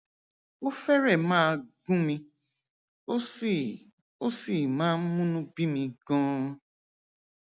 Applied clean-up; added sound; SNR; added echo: none; none; none; none.